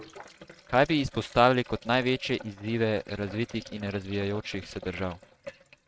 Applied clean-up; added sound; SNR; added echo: neural mask model RNNoise.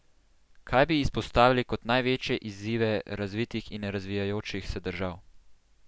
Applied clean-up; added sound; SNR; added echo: none; none; none; none.